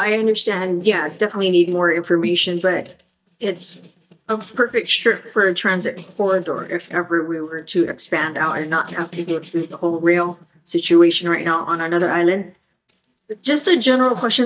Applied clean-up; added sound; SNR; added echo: neural mask model DeepFilterNet 3.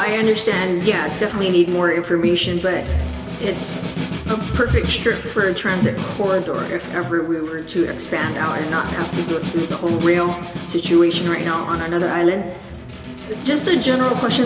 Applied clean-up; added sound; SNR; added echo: none; Snare drum; 10 dB; reverberation time 1.8 s.